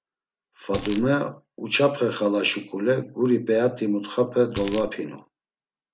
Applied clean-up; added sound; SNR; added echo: none; Coin (dropping); 4 dB; none.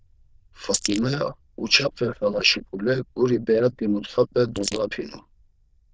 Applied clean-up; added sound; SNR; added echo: neural diffusion model UNIVERSE++.